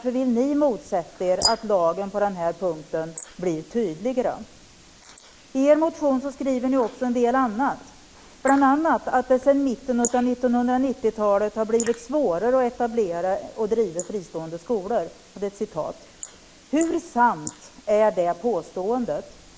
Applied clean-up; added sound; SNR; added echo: neural mask model Resemble Enhance denoiser.